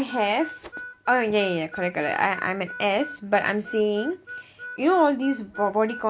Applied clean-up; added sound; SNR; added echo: none; Harmonica; 15 dB; none.